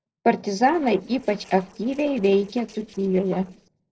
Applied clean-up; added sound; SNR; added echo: neural separator model SepFormer DNS4.